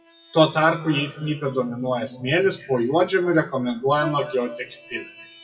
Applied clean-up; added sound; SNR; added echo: classical method WPE with log-MMSE.